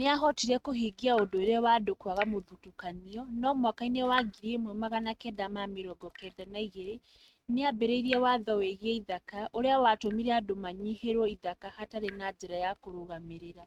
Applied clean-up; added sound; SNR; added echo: neural mask model RNNoise.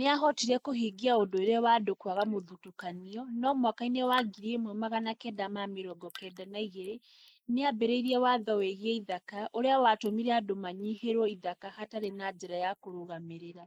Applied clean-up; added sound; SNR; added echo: neural mask model Resemble Enhance denoiser.